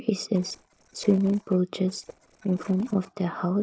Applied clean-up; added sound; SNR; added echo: neural separator model SepFormer DNS4.